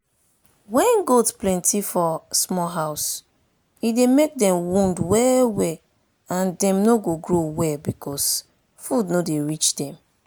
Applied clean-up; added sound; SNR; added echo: none; none; none; none.